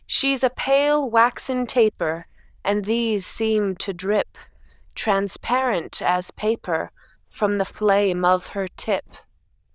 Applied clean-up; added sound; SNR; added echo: neural diffusion model UNIVERSE++.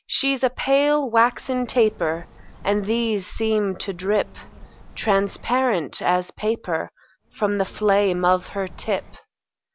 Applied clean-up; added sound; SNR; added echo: none; Bird; 19 dB; none.